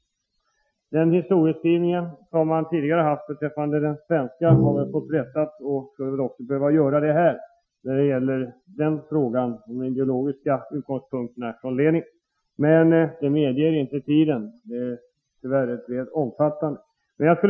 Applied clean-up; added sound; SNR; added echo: classical method Wiener filter.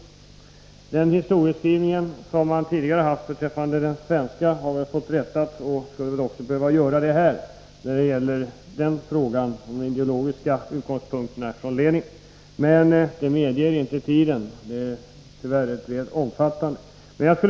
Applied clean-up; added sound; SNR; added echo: none; none; none; none.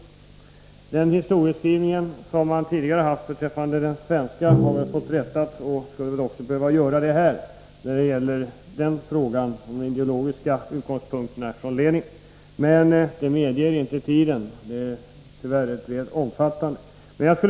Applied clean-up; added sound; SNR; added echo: none; Bowed string instrument; 4 dB; none.